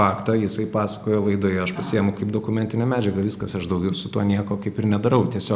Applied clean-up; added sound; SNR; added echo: none; none; none; none.